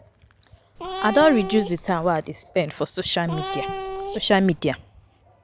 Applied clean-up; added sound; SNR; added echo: none; Cat; 8 dB; none.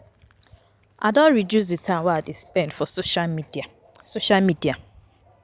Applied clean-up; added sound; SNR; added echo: none; none; none; none.